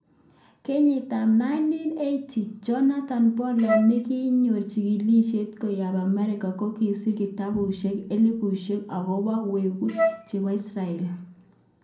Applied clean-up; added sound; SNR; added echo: none; Wind instrument, woodwind instrument; 2 dB; reverberation time 0.6 s.